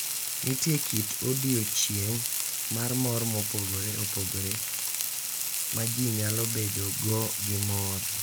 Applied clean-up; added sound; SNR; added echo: none; Frying (food); -1 dB; none.